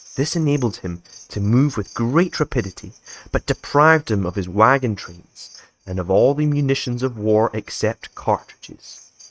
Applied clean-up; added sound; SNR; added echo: neural mask model RNNoise.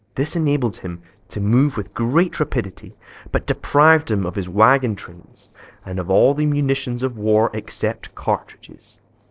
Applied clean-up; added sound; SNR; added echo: neural separator model SepFormer DNS4.